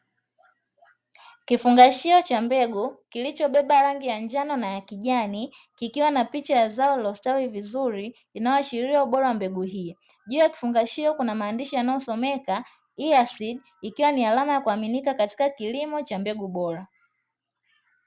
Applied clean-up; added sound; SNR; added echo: none; none; none; none.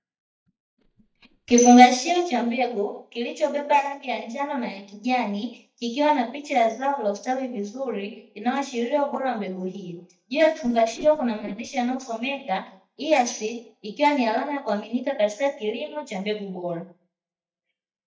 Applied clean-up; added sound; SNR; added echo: neural mask model DeepFilterNet 3.